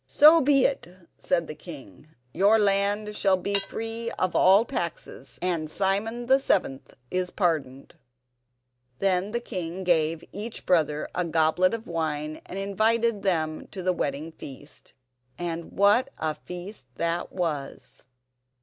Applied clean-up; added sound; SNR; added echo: none; Cutlery, silverware / Dishes, pots, and pans; 17 dB; none.